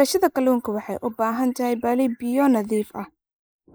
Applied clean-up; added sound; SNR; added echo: neural mask model Resemble Enhance denoiser.